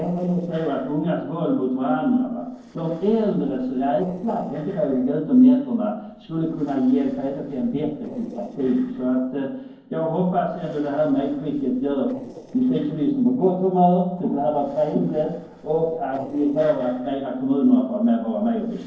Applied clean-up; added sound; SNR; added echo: neural separator model SepFormer DNS4.